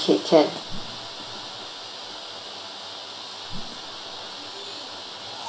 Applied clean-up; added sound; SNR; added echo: none; Whoosh, swoosh, swish; 13 dB; reverberation time 0.5 s.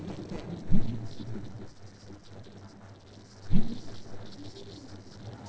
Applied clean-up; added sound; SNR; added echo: neural separator model SepFormer DNS4.